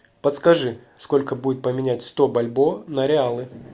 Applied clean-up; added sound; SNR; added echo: none; none; none; none.